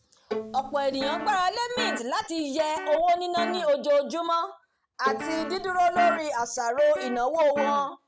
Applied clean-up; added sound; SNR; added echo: none; Guitar + Bowed string instrument; 9 dB; none.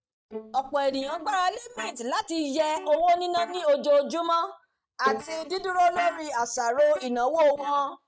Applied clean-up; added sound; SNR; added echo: neural mask model DeepFilterNet 3.